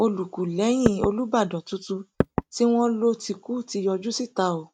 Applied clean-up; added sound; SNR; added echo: neural mask model RNNoise.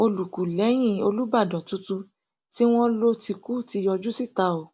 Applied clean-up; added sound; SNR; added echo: none; none; none; none.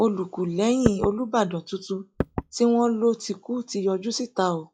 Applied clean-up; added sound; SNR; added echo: classical method log-MMSE.